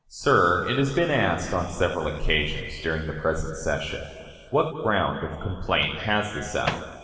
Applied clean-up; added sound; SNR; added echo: none; Microwave oven; 18 dB; reverberation time 2.3 s.